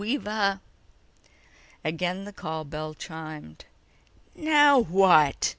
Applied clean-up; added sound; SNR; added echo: none; none; none; none.